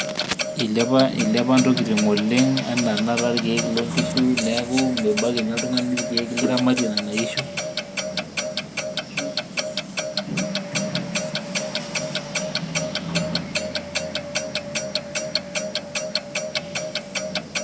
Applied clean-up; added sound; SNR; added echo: none; Clock; 2 dB; none.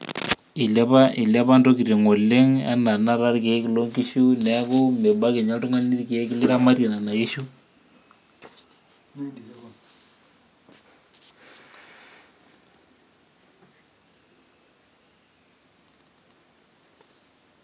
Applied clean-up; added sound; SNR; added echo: none; none; none; none.